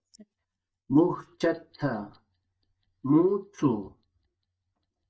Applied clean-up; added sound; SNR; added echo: neural mask model DeepFilterNet 3.